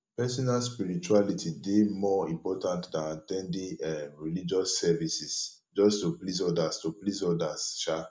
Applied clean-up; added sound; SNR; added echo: none; none; none; none.